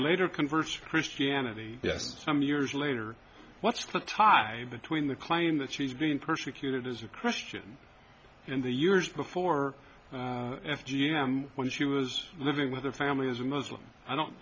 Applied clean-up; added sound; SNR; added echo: none; none; none; none.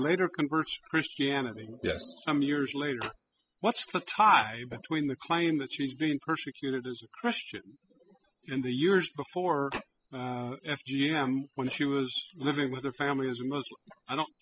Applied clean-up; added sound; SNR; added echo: classical method spectral subtraction.